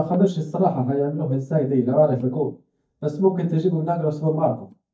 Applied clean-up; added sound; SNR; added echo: neural mask model DeepFilterNet 3.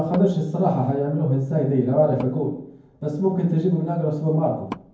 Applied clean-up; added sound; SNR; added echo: none; Wood; 20 dB; reverberation time 0.9 s.